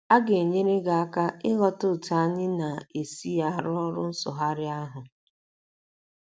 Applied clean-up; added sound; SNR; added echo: none; none; none; none.